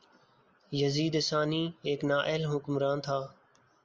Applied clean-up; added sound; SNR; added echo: none; none; none; none.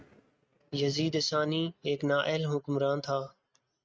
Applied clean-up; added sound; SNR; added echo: neural mask model RNNoise.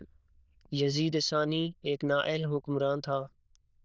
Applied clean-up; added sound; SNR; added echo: neural diffusion model UNIVERSE++.